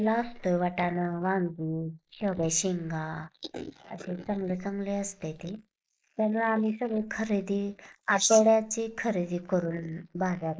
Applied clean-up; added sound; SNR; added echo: neural mask model Resemble Enhance denoiser.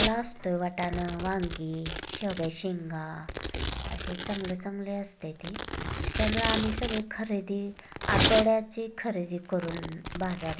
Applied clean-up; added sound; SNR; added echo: none; Domestic sounds, home sounds; 0 dB; none.